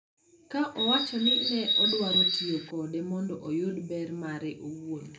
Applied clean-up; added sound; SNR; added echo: none; Bird; -5 dB; reverberation time 0.3 s.